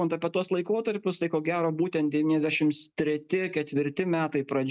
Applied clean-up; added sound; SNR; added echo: none; none; none; none.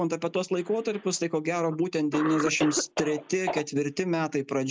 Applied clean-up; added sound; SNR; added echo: none; Cough; 10 dB; none.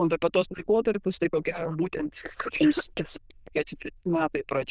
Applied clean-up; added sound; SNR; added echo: neural diffusion model UNIVERSE++.